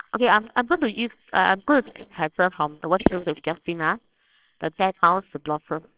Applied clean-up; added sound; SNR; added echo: neural separator model SepFormer WHAMR!.